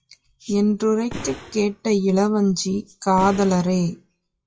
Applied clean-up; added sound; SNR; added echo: classical method WPE with log-MMSE.